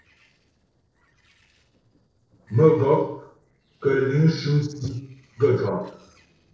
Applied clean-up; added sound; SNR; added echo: neural separator model SepFormer DNS4.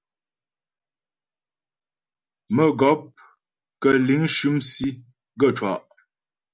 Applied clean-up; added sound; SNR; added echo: none; none; none; none.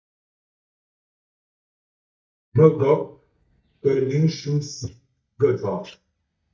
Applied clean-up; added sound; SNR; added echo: neural mask model DeepFilterNet 3.